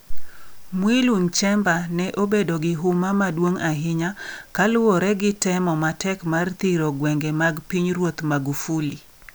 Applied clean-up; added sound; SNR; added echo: none; none; none; none.